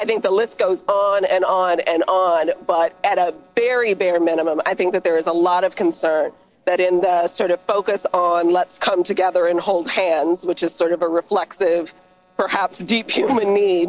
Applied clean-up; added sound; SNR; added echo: neural separator model SepFormer DNS4.